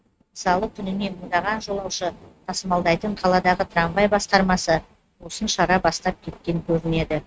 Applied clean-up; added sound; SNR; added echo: neural mask model RNNoise.